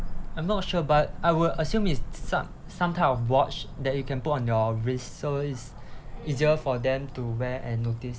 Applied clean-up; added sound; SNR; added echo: none; Cricket / Motor vehicle (road); 7 dB; none.